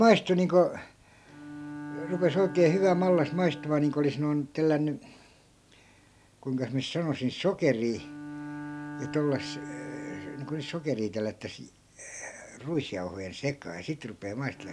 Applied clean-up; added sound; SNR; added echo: none; Bowed string instrument; 15 dB; none.